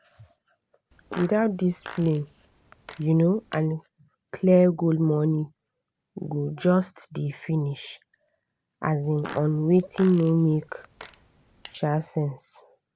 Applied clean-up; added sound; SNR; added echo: none; Fart; 19 dB; none.